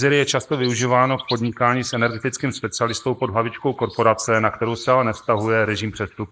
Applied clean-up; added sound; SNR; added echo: neural mask model Resemble Enhance denoiser.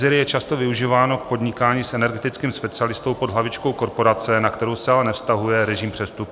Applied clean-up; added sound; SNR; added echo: none; none; none; none.